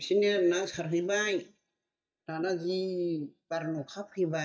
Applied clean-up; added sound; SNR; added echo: neural mask model DeepFilterNet 3.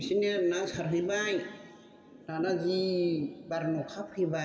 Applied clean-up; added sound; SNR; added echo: none; Thunder / Rain; 15 dB; reverberation time 2.3 s.